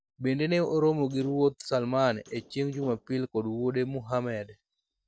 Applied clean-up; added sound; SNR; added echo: neural separator model SepFormer DNS4.